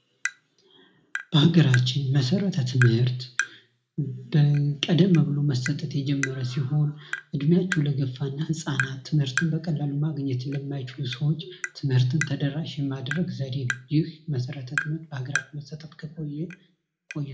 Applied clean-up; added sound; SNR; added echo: none; Tap; 12 dB; reverberation time 0.3 s.